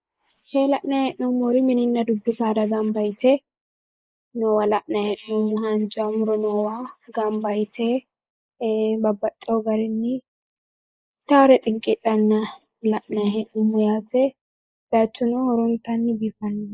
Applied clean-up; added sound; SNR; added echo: neural mask model Resemble Enhance denoiser.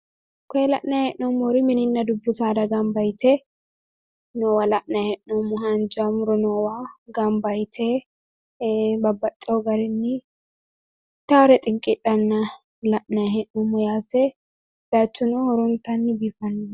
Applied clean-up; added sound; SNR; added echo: none; none; none; none.